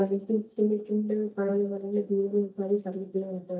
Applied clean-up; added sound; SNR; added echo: neural mask model DeepFilterNet 3.